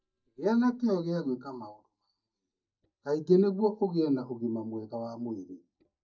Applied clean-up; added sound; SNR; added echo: neural mask model DeepFilterNet 3.